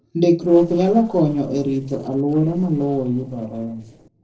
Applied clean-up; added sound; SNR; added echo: neural separator model SepFormer DNS4.